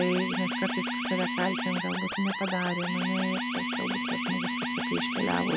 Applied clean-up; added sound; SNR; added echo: none; Telephone + Alarm; -1 dB; none.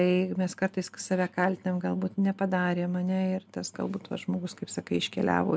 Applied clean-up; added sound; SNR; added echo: none; none; none; none.